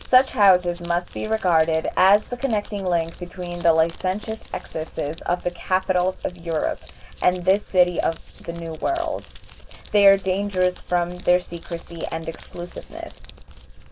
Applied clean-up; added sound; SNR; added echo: none; Crumpling, crinkling; 18 dB; none.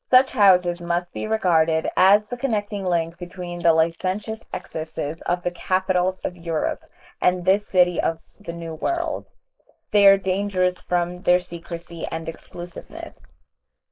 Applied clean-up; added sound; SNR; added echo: neural mask model Resemble Enhance denoiser.